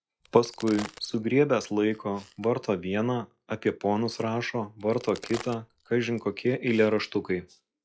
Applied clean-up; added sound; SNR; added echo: classical method log-MMSE.